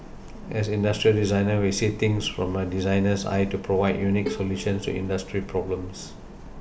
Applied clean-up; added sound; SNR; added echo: none; Bowed string instrument; 15 dB; none.